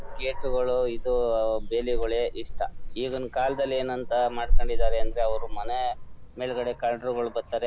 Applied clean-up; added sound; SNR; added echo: none; Dog; -2 dB; none.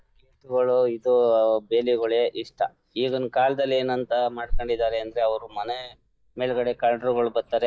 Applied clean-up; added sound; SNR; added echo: neural mask model DeepFilterNet 3.